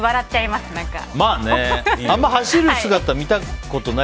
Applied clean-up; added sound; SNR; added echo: none; none; none; none.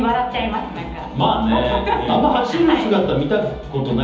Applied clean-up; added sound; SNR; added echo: none; none; none; reverberation time 1.3 s.